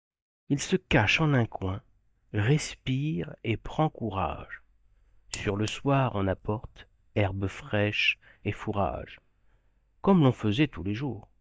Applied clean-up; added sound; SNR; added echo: neural mask model DeepFilterNet 3.